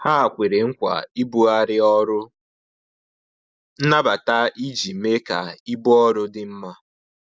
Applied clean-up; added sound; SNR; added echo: none; none; none; none.